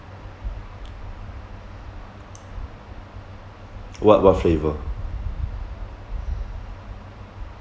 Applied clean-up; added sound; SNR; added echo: none; none; none; none.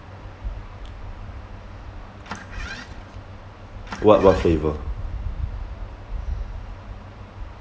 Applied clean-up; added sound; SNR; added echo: none; Engine starting; 15 dB; none.